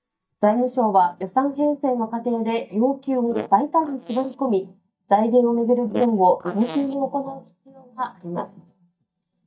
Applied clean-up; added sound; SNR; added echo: neural mask model DeepFilterNet 3.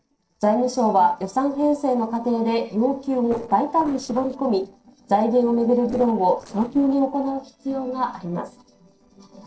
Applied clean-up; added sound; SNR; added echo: neural separator model SepFormer DNS4.